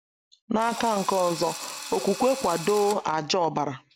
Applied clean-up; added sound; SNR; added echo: none; Drill; 12 dB; none.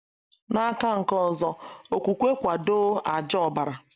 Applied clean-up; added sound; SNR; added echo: none; none; none; none.